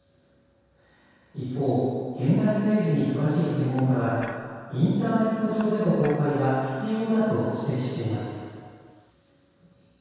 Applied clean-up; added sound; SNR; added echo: none; Dishes, pots, and pans / Chink, clink; 19 dB; reverberation time 2.0 s.